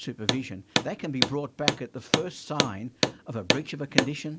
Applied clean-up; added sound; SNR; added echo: none; Hammer; -4 dB; none.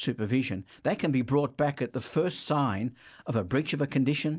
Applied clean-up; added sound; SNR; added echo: none; none; none; none.